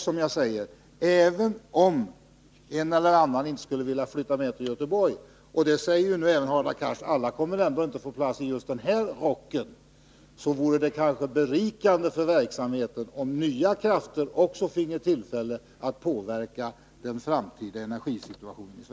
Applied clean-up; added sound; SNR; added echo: none; none; none; none.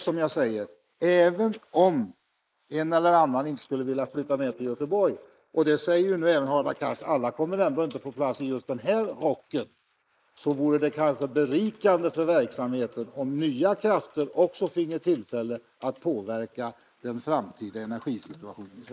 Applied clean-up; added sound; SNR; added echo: neural mask model Resemble Enhance denoiser.